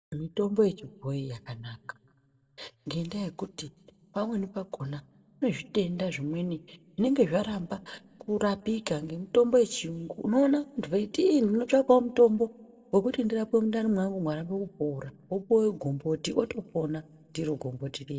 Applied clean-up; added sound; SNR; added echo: none; none; none; reverberation time 0.4 s.